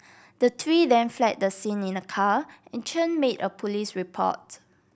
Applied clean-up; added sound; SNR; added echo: none; none; none; none.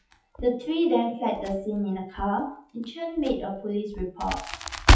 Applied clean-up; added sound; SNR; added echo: classical method WPE with log-MMSE.